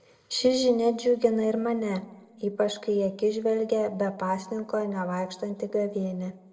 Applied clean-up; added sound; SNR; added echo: none; none; none; reverberation time 0.6 s.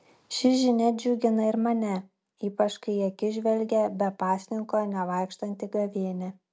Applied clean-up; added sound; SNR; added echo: none; none; none; none.